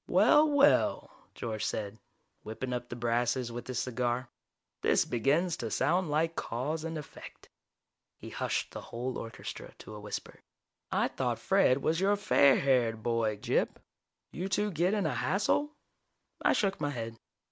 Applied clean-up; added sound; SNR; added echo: none; none; none; none.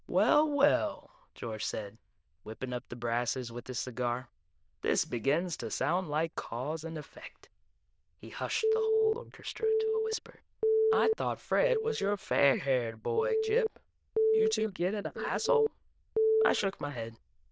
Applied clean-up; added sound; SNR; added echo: neural diffusion model UNIVERSE++.